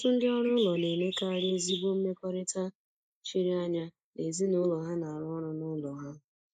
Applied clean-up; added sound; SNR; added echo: neural mask model Resemble Enhance denoiser.